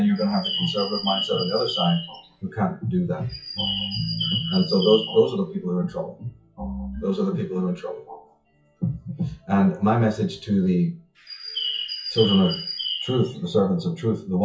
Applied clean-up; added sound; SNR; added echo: classical method WPE with log-MMSE.